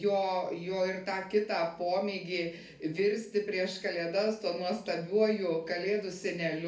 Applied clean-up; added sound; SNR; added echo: none; none; none; reverberation time 0.4 s.